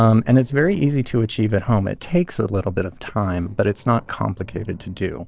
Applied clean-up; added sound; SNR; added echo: neural separator model SepFormer DNS4.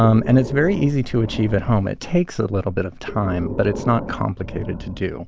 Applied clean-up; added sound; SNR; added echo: none; Breathing; 13 dB; none.